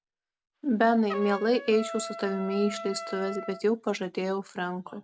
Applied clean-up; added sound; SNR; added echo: none; Trumpet; 13 dB; none.